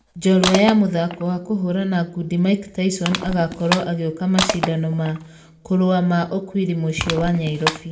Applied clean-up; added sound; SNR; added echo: none; Crushing; 9 dB; reverberation time 0.4 s.